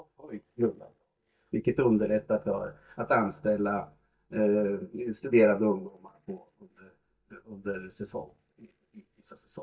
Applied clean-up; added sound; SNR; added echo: neural mask model DeepFilterNet 3.